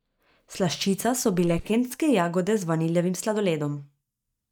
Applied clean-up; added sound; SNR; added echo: neural mask model DeepFilterNet 3.